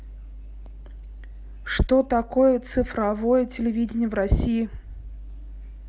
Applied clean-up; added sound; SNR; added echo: none; none; none; none.